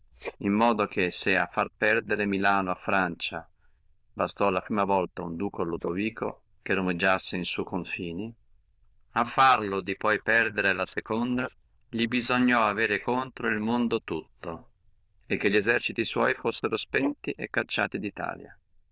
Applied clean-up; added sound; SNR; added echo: neural diffusion model UNIVERSE++.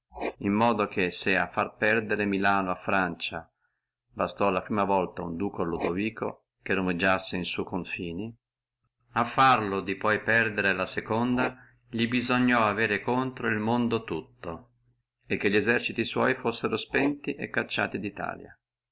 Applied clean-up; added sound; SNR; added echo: none; Writing; 18 dB; none.